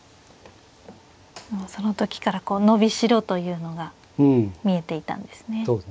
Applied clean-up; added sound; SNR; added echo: none; none; none; none.